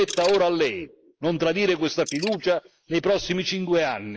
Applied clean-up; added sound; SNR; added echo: neural mask model Resemble Enhance denoiser.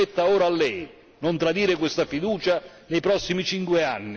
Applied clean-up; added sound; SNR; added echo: none; none; none; none.